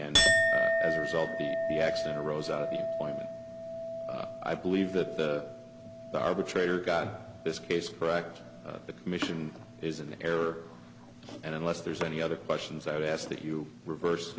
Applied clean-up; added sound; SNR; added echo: none; Chink, clink; 1 dB; none.